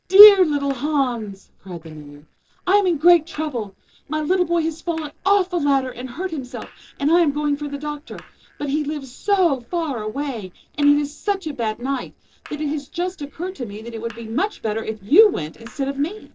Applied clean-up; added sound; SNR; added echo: neural separator model SepFormer DNS4.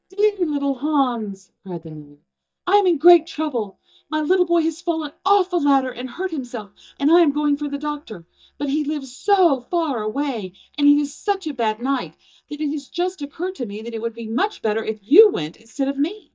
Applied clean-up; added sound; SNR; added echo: neural mask model DeepFilterNet 3.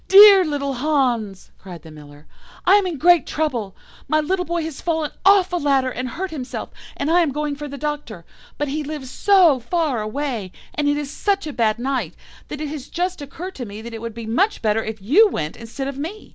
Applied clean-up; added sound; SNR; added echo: none; none; none; none.